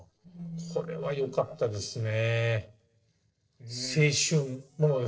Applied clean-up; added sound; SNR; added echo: neural separator model SepFormer DNS4.